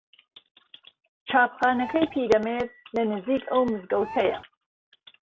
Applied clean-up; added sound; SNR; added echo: none; Bird; 14 dB; none.